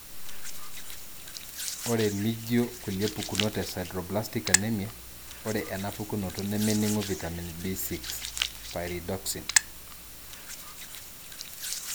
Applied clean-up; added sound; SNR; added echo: none; Hands; 3 dB; none.